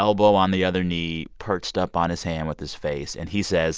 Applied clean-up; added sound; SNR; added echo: none; none; none; none.